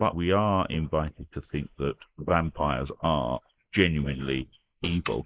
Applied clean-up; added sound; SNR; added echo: neural mask model Resemble Enhance denoiser.